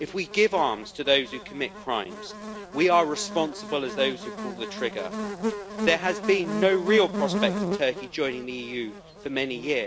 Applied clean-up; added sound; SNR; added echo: none; Buzz; 7 dB; none.